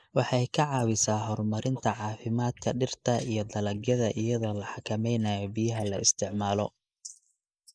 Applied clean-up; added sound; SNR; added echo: neural mask model Resemble Enhance denoiser.